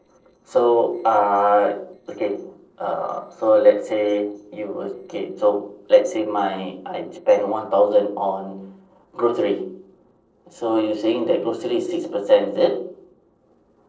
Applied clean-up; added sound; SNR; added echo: neural separator model SepFormer DNS4.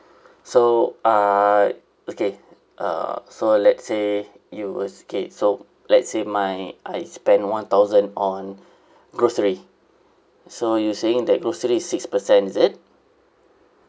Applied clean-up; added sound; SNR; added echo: none; none; none; none.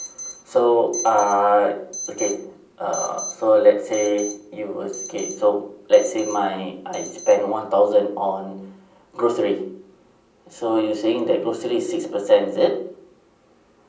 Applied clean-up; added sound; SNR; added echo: none; Alarm; 17 dB; reverberation time 0.6 s.